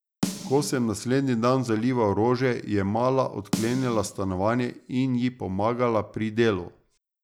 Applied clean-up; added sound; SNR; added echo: none; Snare drum; 11 dB; none.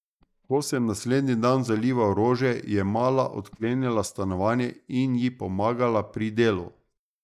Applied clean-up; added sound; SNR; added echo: neural mask model DeepFilterNet 3.